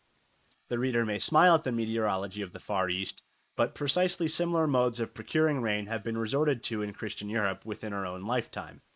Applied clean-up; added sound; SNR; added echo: neural mask model Resemble Enhance denoiser.